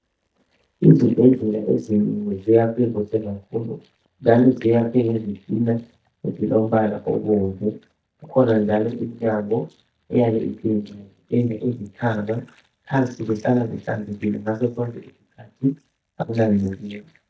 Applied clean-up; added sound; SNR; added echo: neural mask model DeepFilterNet 3.